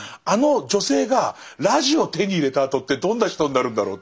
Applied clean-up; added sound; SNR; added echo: none; none; none; none.